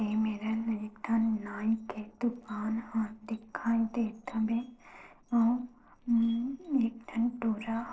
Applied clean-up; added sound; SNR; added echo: neural separator model SepFormer DNS4.